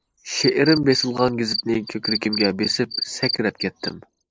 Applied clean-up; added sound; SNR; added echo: neural mask model Resemble Enhance denoiser.